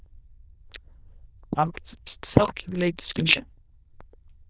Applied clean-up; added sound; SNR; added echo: neural diffusion model UNIVERSE++.